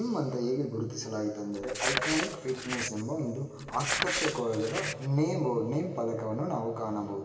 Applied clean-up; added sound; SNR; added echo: none; Crumpling, crinkling; 4 dB; reverberation time 2.5 s.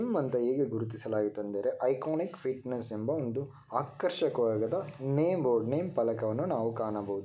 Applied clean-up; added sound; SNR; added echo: none; none; none; none.